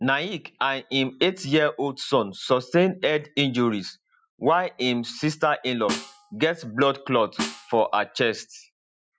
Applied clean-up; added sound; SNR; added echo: classical method Wiener filter.